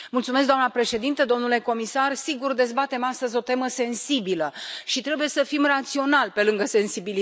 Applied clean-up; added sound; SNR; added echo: none; none; none; none.